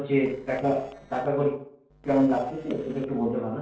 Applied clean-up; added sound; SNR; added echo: neural separator model SepFormer DNS4.